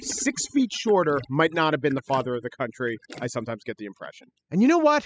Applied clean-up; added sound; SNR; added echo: classical method spectral subtraction.